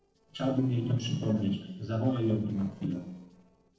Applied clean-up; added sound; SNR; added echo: neural separator model SepFormer DNS4.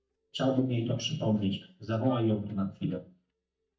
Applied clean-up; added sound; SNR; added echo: neural mask model DeepFilterNet 3.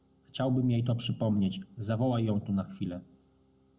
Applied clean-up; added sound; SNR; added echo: none; none; none; none.